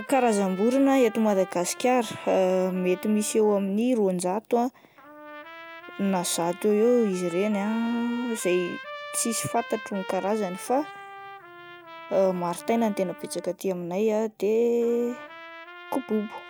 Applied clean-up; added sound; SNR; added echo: none; Trumpet; 16 dB; none.